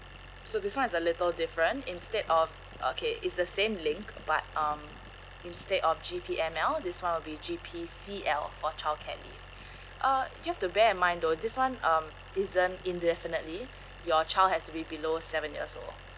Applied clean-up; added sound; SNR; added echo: none; Idling; 16 dB; none.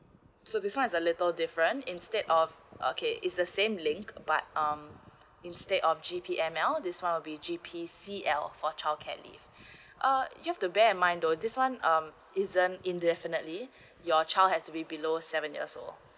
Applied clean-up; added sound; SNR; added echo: none; none; none; none.